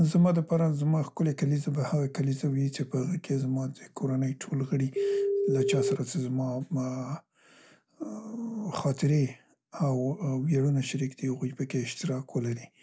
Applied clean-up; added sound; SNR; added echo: none; Telephone; -2 dB; none.